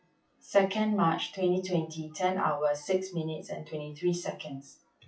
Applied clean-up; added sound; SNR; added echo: classical method WPE with log-MMSE.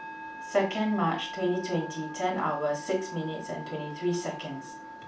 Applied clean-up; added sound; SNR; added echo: none; Musical instrument; 10 dB; reverberation time 0.3 s.